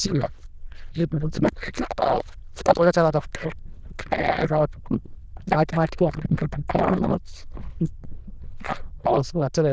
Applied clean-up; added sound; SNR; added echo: neural diffusion model UNIVERSE++.